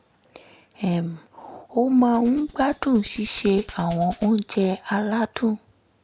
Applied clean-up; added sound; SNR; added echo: none; Hands; 18 dB; none.